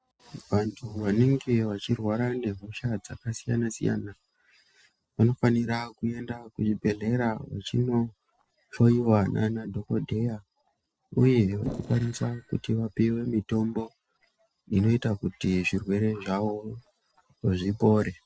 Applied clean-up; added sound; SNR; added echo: neural separator model SepFormer DNS4.